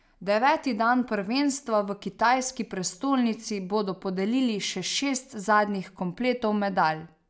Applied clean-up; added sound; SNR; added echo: none; none; none; none.